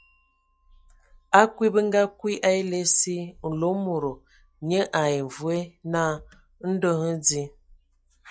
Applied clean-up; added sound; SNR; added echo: classical method log-MMSE.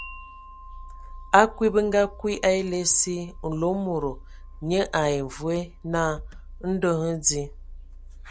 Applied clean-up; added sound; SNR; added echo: none; Wind chime + Engine / Car; 15 dB; none.